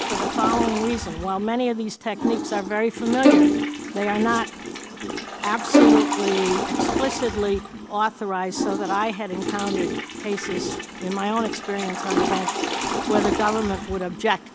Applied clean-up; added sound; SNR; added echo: none; Toilet flush / Water + Bowed string instrument; -1 dB; none.